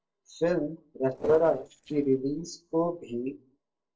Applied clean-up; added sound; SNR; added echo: neural separator model SepFormer DNS4.